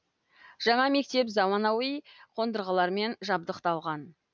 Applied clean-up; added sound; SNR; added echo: none; none; none; none.